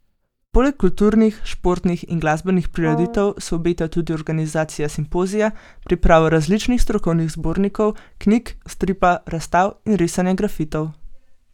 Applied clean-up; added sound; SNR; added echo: neural mask model DeepFilterNet 3.